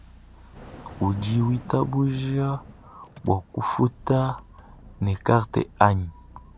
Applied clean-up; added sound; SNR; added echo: none; Thunder / Rain + Engine; 19 dB; none.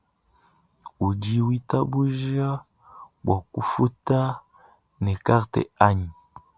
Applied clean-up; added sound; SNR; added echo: none; none; none; none.